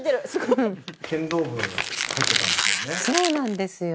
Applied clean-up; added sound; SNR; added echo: none; Squeak; 0 dB; none.